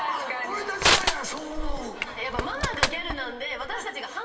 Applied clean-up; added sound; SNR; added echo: none; Crushing; -3 dB; reverberation time 1.1 s.